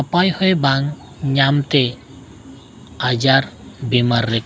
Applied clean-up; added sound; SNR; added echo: none; none; none; none.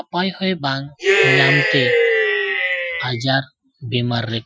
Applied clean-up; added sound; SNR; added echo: classical method Wiener filter.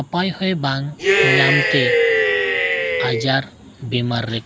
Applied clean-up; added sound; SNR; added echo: none; Cheering; -5 dB; none.